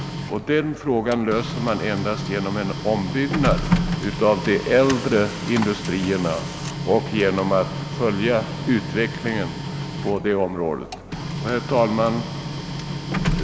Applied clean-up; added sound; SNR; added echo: none; Printer; 5 dB; none.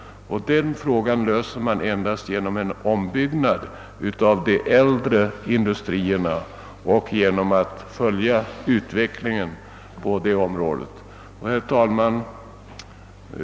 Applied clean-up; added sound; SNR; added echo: none; none; none; none.